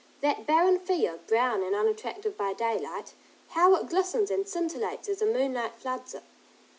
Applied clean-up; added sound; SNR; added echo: none; none; none; none.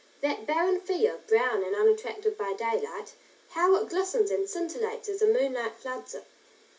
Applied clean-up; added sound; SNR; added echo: none; none; none; reverberation time 0.2 s.